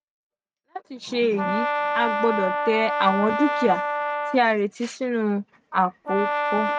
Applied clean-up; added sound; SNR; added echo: neural mask model RNNoise.